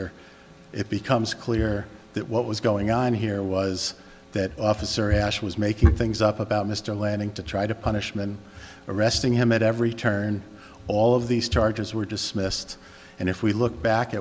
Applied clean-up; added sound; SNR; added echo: none; none; none; none.